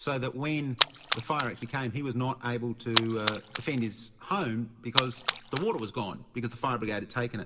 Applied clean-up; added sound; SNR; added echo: none; Splash, splatter; -2 dB; reverberation time 1.0 s.